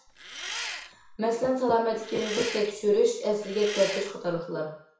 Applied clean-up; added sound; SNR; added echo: none; Engine; 10 dB; reverberation time 0.6 s.